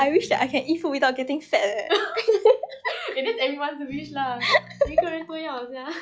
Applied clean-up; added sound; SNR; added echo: classical method log-MMSE.